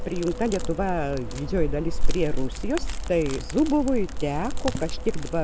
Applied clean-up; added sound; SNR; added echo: none; Crackle; -1 dB; none.